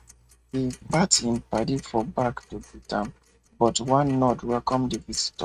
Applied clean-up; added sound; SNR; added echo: neural mask model RNNoise.